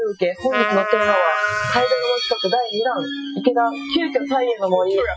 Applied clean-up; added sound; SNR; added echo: classical method Wiener filter.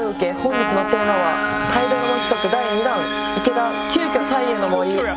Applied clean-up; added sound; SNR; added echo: none; Wind instrument, woodwind instrument + Trumpet; 3 dB; none.